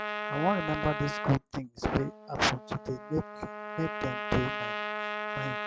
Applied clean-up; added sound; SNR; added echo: none; Trumpet; 4 dB; none.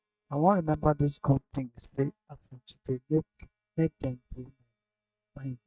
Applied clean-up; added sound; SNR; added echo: neural mask model DeepFilterNet 3.